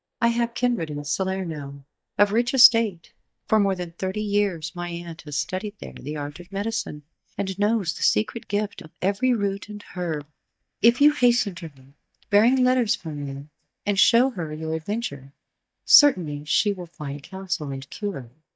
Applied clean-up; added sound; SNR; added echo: neural mask model DeepFilterNet 3.